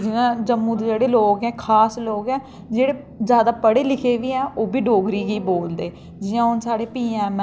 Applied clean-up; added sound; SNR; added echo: none; none; none; none.